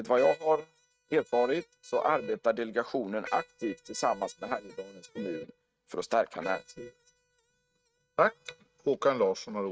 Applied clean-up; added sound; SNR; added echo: neural mask model RNNoise.